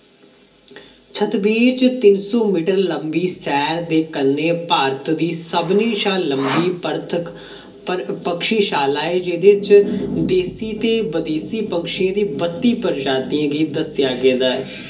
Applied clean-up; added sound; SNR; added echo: none; Sawing; 12 dB; reverberation time 0.3 s.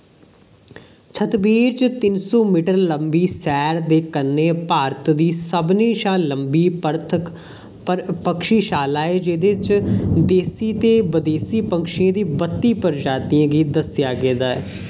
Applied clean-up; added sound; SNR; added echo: none; none; none; none.